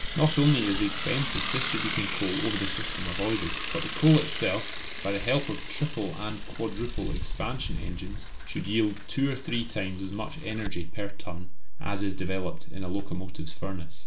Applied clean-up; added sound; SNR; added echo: none; Mechanisms / Bicycle; -4 dB; none.